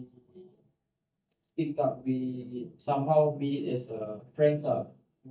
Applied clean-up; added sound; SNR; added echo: neural mask model DeepFilterNet 3.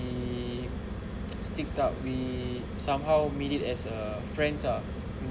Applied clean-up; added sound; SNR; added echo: none; none; none; none.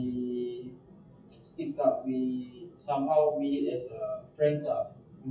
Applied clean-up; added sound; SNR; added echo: classical method WPE with log-MMSE.